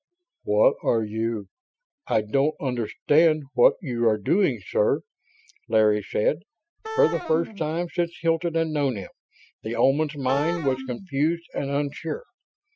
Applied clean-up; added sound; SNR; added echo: classical method Wiener filter.